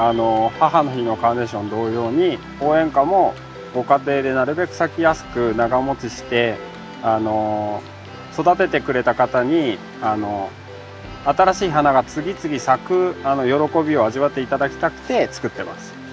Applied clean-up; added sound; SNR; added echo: none; none; none; none.